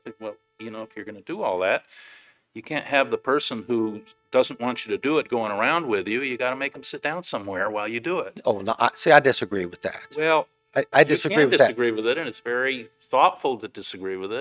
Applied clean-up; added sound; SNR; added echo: neural mask model RNNoise.